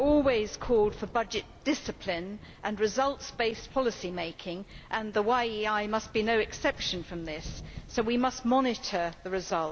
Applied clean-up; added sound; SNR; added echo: none; Thunder; 17 dB; none.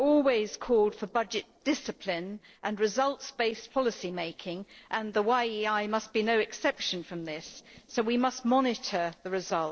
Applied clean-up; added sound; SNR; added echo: neural separator model SepFormer DNS4.